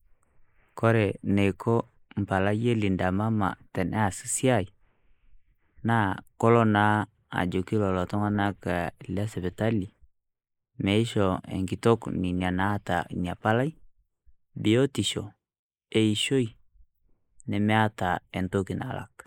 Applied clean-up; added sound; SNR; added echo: neural mask model Resemble Enhance denoiser.